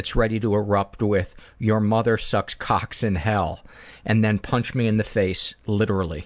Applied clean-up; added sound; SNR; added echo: none; none; none; none.